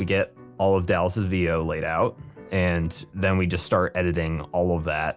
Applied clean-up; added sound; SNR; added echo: none; none; none; none.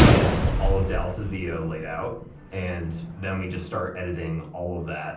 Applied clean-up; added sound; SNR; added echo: none; Gunshot, gunfire; -5 dB; reverberation time 0.6 s.